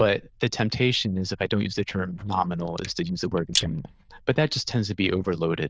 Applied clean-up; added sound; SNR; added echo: neural diffusion model UNIVERSE++.